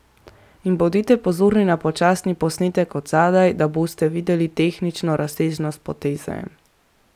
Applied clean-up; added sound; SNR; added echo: none; none; none; none.